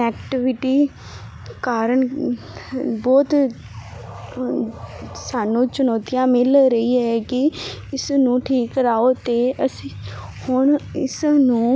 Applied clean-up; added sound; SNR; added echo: none; none; none; none.